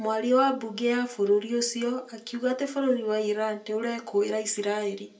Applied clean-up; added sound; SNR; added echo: none; none; none; reverberation time 0.2 s.